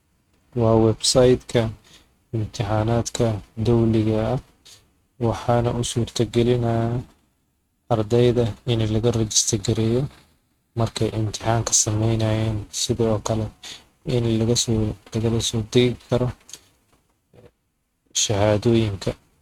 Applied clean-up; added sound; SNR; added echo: neural mask model RNNoise.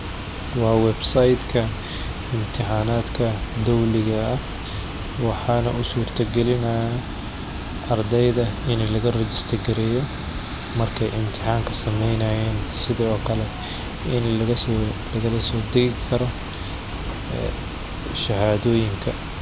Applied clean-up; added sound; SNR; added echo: none; Water; 6 dB; none.